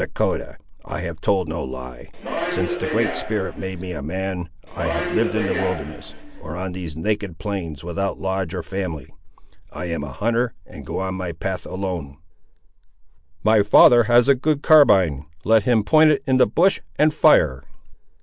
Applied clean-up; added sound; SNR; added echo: none; Subway, metro, underground; 6 dB; none.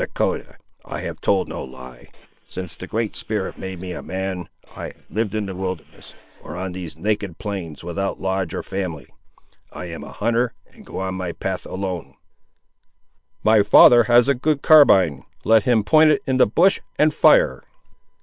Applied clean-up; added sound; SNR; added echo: neural separator model SepFormer WHAM!.